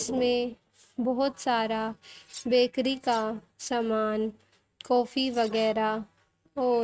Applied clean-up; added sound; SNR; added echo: neural mask model RNNoise.